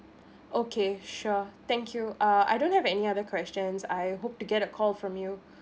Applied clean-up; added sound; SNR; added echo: none; none; none; none.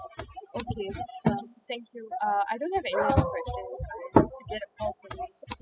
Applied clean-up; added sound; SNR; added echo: classical method spectral subtraction.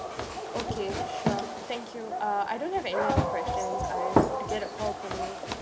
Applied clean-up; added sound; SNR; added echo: none; Dog + Run; -4 dB; none.